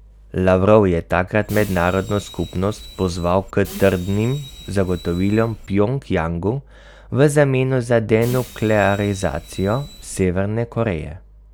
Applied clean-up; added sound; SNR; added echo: none; Bus; 18 dB; none.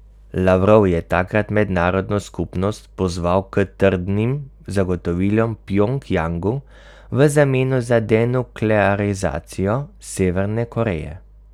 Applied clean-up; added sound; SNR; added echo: none; none; none; none.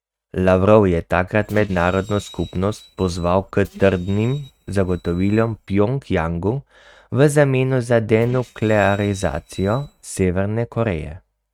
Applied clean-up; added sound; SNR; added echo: neural mask model RNNoise.